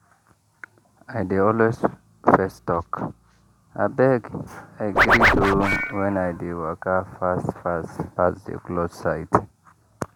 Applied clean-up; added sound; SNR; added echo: none; Scratching (performance technique); -4 dB; none.